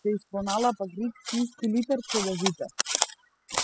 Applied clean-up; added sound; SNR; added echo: classical method spectral subtraction.